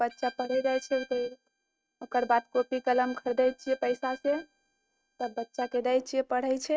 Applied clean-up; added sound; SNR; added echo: neural mask model RNNoise.